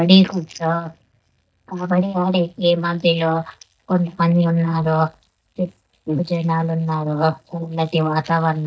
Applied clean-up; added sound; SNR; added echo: neural mask model DeepFilterNet 3.